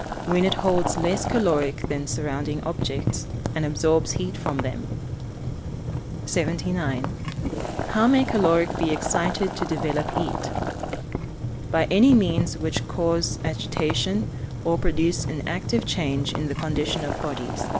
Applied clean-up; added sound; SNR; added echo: none; Boiling; 4 dB; none.